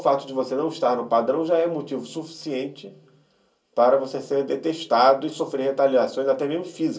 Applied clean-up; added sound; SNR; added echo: none; none; none; reverberation time 0.2 s.